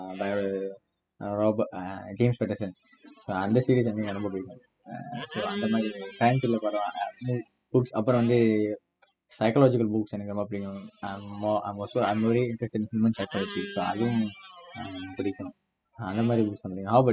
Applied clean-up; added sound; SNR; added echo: classical method spectral subtraction.